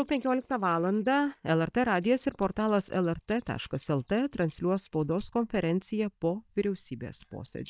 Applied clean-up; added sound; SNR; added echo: neural mask model DeepFilterNet 3.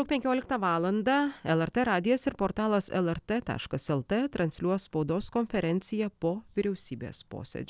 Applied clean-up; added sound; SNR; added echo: none; none; none; none.